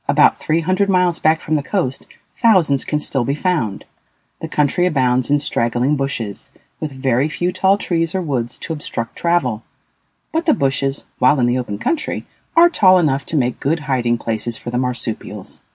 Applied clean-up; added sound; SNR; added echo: none; none; none; none.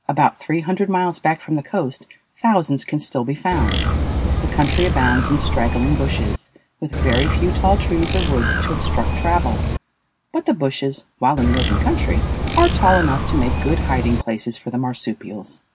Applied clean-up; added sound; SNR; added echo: none; Bird; -2 dB; none.